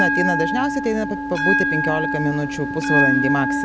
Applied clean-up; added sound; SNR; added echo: none; Bell; -2 dB; none.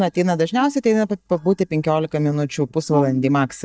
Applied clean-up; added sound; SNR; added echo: neural mask model DeepFilterNet 3.